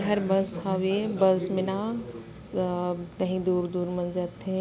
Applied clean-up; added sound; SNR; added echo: none; none; none; none.